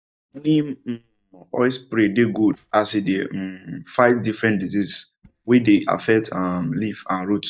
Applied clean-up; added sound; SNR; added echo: neural mask model DeepFilterNet 3.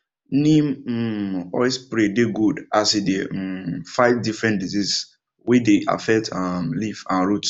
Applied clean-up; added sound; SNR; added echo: none; none; none; none.